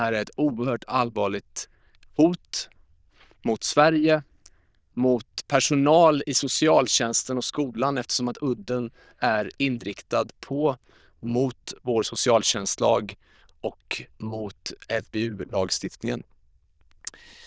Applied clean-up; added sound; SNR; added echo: neural diffusion model UNIVERSE++.